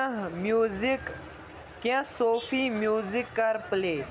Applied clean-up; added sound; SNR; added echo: none; none; none; none.